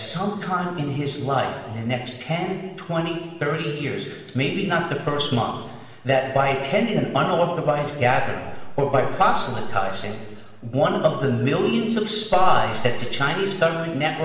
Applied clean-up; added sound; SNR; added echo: none; none; none; reverberation time 1.2 s.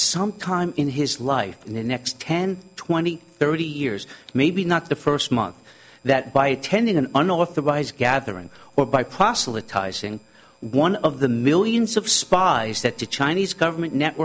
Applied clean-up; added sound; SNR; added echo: none; none; none; none.